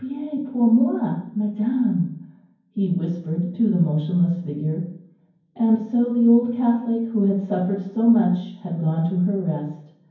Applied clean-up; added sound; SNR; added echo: none; none; none; reverberation time 0.9 s.